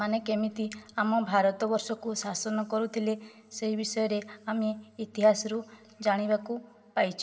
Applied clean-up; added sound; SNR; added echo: none; none; none; reverberation time 1.6 s.